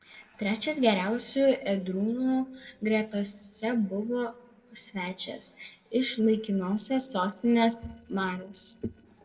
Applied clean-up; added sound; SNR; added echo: neural separator model SepFormer DNS4.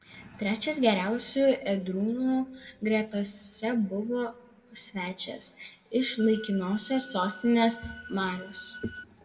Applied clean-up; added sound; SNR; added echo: none; Organ; 17 dB; reverberation time 1.0 s.